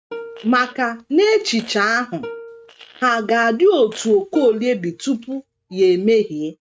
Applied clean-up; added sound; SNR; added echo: neural mask model RNNoise.